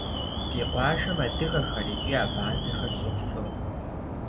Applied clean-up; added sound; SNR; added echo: none; Alarm; -1 dB; reverberation time 2.4 s.